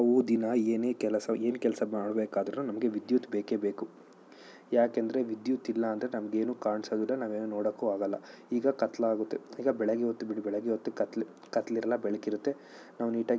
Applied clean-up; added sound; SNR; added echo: none; none; none; none.